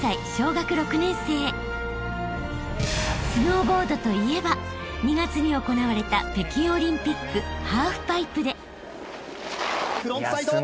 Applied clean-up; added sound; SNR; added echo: none; none; none; none.